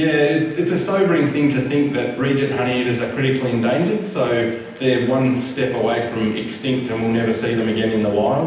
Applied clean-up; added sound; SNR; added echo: none; Bicycle; 18 dB; reverberation time 0.9 s.